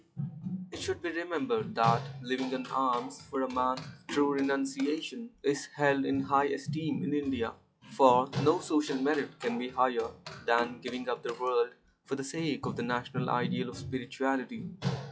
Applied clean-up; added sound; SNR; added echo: classical method log-MMSE.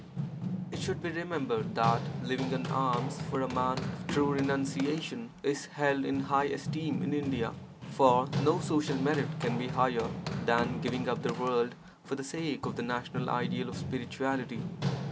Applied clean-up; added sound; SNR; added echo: none; Run; 5 dB; none.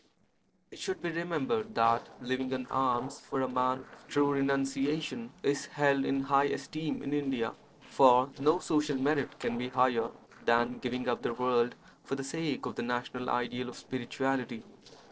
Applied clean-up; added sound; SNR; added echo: neural separator model SepFormer DNS4.